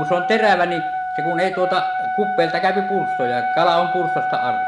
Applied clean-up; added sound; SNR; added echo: none; Wind instrument, woodwind instrument; 1 dB; none.